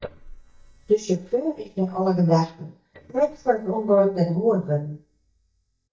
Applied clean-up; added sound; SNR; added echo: neural mask model DeepFilterNet 3.